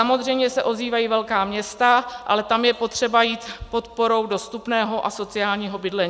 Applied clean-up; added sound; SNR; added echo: none; none; none; none.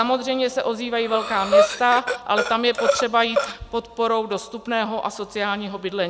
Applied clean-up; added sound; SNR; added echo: none; Breathing; 0 dB; none.